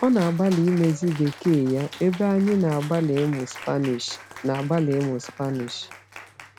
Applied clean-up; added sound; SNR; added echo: none; Cheering; 18 dB; none.